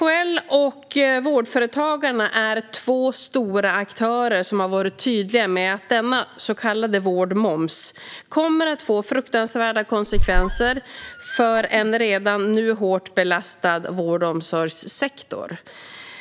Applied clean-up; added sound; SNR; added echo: none; Squeak; 1 dB; none.